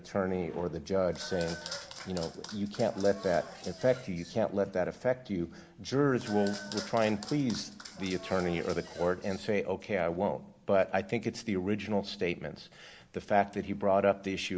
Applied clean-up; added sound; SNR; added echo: none; Applause / Clapping; 14 dB; none.